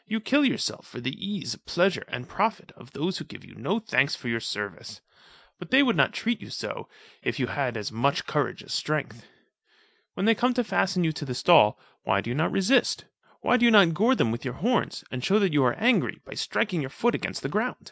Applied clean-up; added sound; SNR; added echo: none; none; none; none.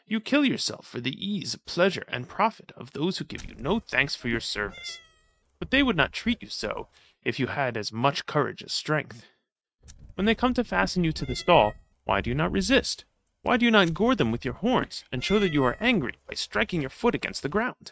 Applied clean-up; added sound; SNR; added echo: neural mask model RNNoise.